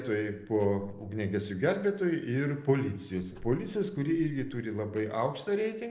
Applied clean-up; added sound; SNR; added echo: neural separator model SepFormer DNS4.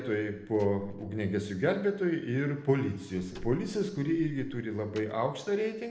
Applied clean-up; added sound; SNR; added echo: none; Slam; 19 dB; reverberation time 0.9 s.